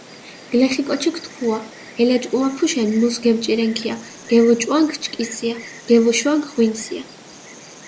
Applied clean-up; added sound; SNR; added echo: none; Insect; 19 dB; none.